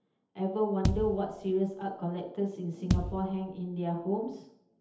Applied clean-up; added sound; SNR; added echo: none; Bass drum; 2 dB; reverberation time 0.8 s.